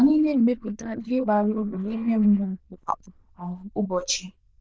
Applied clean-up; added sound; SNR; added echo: neural diffusion model UNIVERSE++.